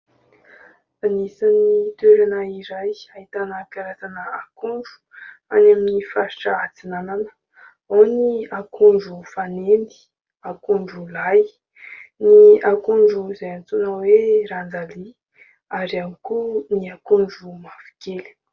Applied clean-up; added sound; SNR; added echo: none; none; none; none.